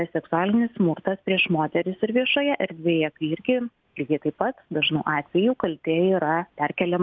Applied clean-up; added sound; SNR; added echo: none; none; none; none.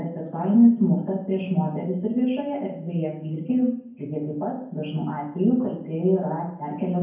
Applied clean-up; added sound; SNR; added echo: none; none; none; reverberation time 0.9 s.